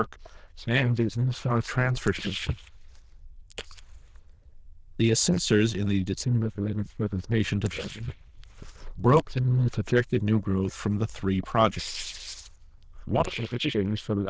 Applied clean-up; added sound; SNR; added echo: neural diffusion model UNIVERSE++.